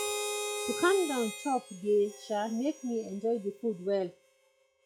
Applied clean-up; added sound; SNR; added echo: classical method log-MMSE.